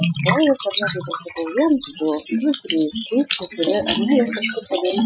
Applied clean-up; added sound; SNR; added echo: classical method Wiener filter.